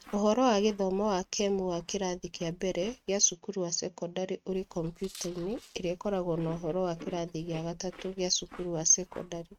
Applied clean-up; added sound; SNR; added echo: neural mask model RNNoise.